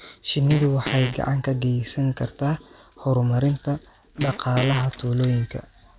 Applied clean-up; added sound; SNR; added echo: none; Fart; 9 dB; none.